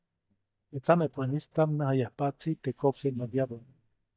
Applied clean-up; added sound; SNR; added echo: neural mask model DeepFilterNet 3.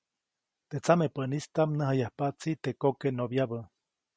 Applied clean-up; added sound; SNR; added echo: none; none; none; none.